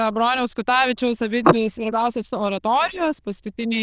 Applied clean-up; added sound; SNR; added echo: neural diffusion model UNIVERSE++.